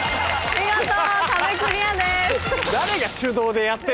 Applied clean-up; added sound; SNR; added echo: none; none; none; none.